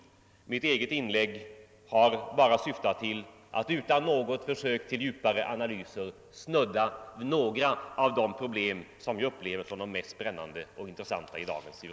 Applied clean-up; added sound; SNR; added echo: none; none; none; none.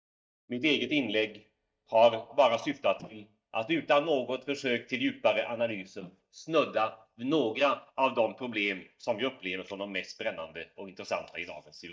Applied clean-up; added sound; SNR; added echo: neural mask model DeepFilterNet 3.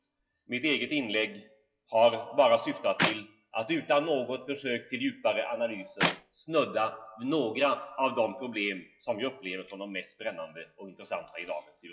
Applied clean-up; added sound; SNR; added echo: classical method WPE with log-MMSE.